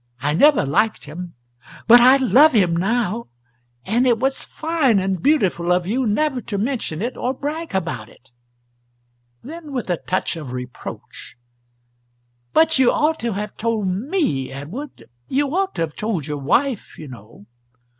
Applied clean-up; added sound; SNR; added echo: none; none; none; none.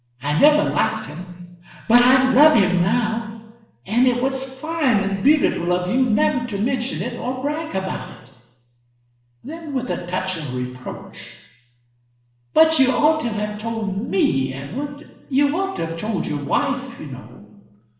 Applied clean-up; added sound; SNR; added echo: none; none; none; reverberation time 0.9 s.